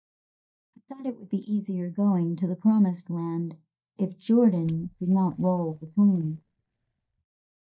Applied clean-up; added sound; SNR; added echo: neural mask model DeepFilterNet 3.